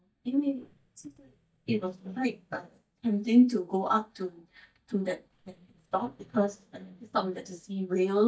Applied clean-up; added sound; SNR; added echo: neural mask model DeepFilterNet 3.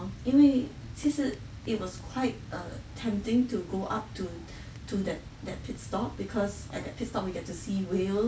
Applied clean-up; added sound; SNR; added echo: none; none; none; none.